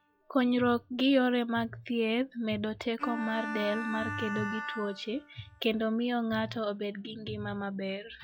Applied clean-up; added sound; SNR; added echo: classical method log-MMSE.